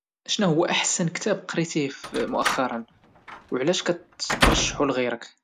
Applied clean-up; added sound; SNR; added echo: none; Slam; 3 dB; none.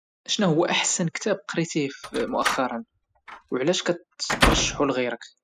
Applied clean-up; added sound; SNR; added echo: classical method spectral subtraction.